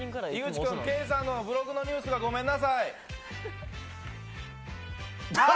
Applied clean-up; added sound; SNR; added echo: none; none; none; none.